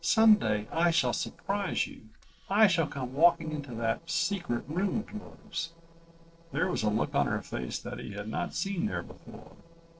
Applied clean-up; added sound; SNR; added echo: neural separator model SepFormer DNS4.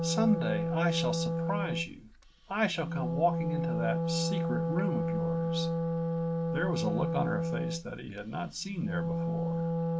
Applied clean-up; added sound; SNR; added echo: none; Wind instrument, woodwind instrument; -3 dB; reverberation time 0.2 s.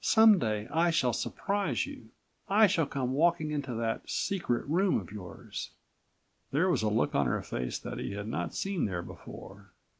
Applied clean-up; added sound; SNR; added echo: none; none; none; none.